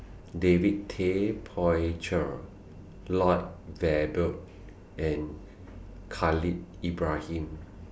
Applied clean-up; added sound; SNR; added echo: none; none; none; none.